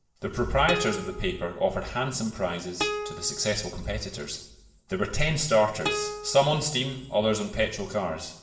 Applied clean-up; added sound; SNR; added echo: none; Plucked string instrument; 9 dB; reverberation time 0.8 s.